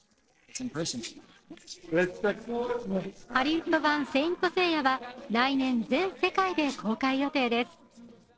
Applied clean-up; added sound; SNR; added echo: neural separator model SepFormer DNS4.